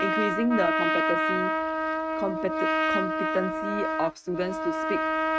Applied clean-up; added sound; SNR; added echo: neural mask model RNNoise.